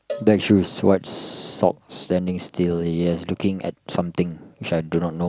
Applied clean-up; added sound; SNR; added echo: none; Cowbell; 17 dB; none.